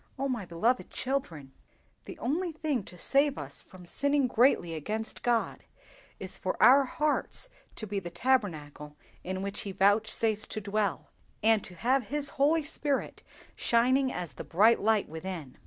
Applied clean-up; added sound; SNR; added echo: none; none; none; none.